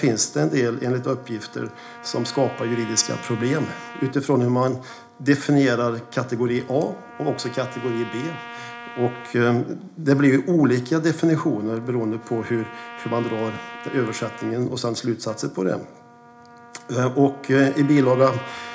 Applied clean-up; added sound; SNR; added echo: none; Trumpet; 17 dB; reverberation time 0.4 s.